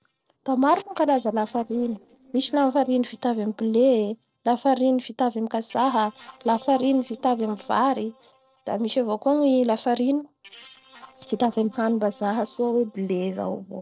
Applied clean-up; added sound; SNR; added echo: neural separator model SepFormer DNS4.